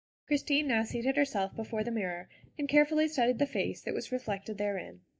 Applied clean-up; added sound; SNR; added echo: neural mask model DeepFilterNet 3.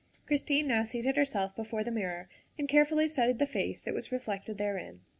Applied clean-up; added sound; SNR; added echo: none; none; none; none.